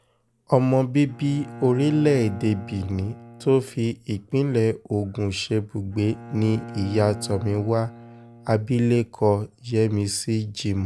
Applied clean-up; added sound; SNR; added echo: none; Bowed string instrument; 18 dB; none.